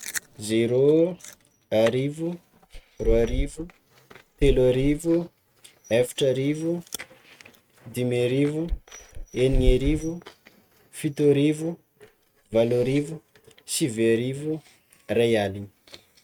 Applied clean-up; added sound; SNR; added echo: neural mask model RNNoise.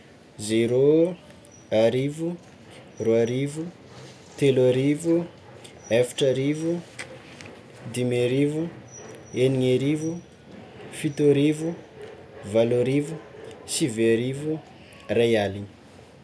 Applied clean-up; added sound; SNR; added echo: none; none; none; none.